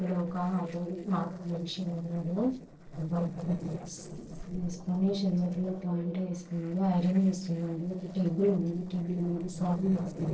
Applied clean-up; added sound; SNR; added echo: neural separator model SepFormer DNS4.